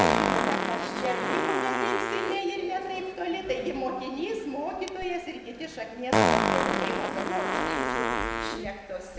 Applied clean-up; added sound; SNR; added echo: none; Fart; -3 dB; none.